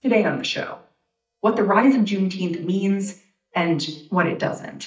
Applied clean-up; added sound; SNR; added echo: neural mask model DeepFilterNet 3.